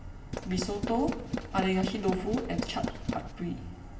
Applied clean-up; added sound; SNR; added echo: none; Tools; 3 dB; reverberation time 2.4 s.